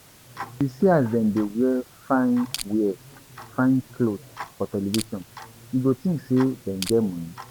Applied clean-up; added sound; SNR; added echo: none; Tick-tock + Crushing; 16 dB; none.